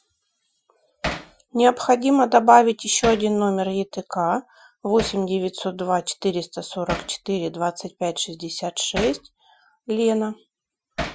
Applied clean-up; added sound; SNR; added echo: classical method Wiener filter.